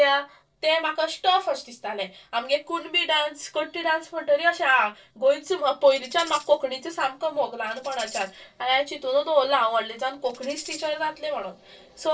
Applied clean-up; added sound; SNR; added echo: neural separator model SepFormer DNS4.